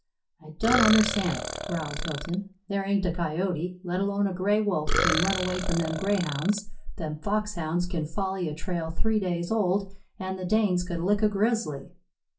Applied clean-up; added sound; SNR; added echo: none; Burping, eructation; 4 dB; reverberation time 0.2 s.